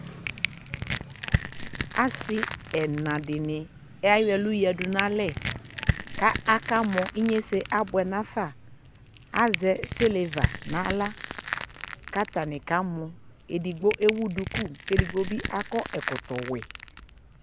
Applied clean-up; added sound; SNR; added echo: none; Crushing; 5 dB; none.